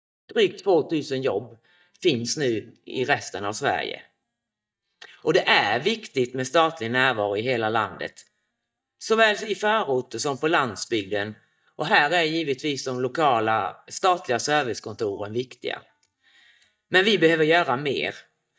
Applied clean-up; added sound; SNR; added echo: neural mask model DeepFilterNet 3.